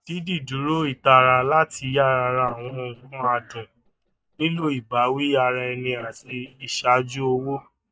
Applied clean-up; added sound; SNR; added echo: neural mask model DeepFilterNet 3.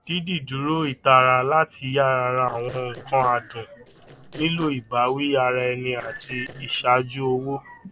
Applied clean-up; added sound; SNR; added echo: neural separator model SepFormer DNS4.